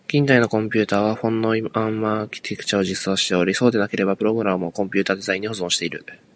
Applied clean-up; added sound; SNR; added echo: none; none; none; none.